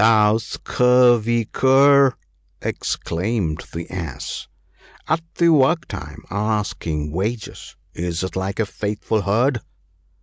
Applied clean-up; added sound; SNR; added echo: none; none; none; none.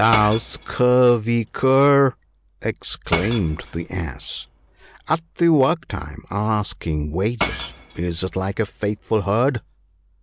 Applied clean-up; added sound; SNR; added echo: none; Shatter / Crushing; 12 dB; none.